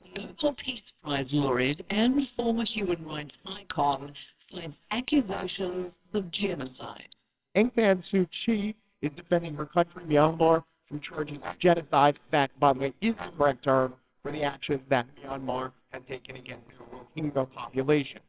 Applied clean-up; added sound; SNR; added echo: neural separator model SepFormer WHAMR!.